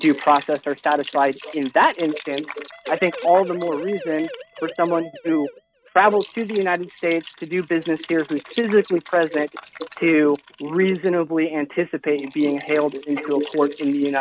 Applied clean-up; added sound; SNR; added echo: neural mask model RNNoise.